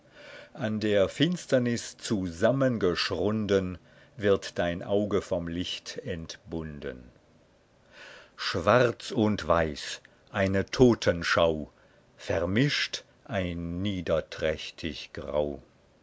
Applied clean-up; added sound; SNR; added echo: none; none; none; none.